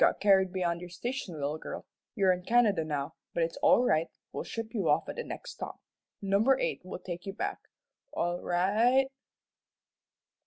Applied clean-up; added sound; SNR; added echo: none; none; none; none.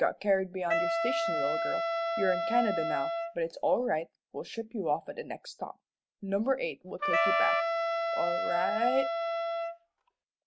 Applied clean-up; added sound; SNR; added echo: none; Wind instrument, woodwind instrument + Wind instrument, woodwind instrument; -2 dB; none.